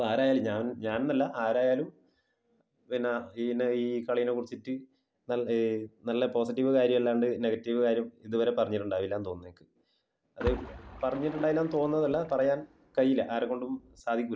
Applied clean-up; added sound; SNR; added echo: none; Splash, splatter; 13 dB; none.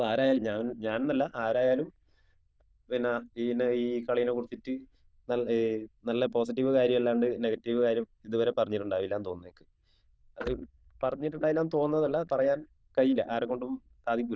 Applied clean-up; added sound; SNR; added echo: neural diffusion model UNIVERSE++.